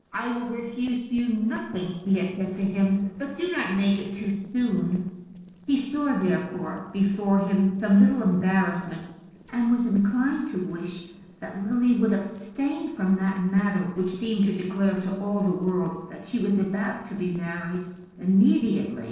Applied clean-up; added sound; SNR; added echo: neural separator model SepFormer DNS4.